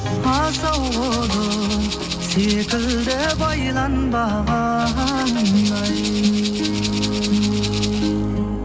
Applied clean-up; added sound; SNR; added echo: none; Rattle (instrument); 10 dB; none.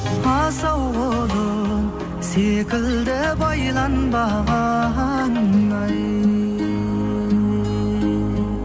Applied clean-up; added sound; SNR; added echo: none; none; none; none.